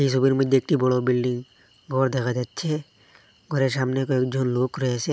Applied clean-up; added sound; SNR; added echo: none; none; none; none.